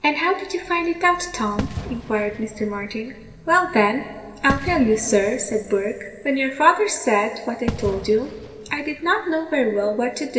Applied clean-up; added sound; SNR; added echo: none; Fireworks; 12 dB; reverberation time 1.6 s.